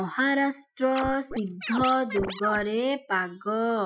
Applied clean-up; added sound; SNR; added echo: classical method Wiener filter.